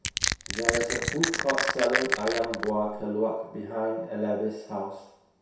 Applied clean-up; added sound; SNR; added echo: none; Crushing; 0 dB; reverberation time 0.7 s.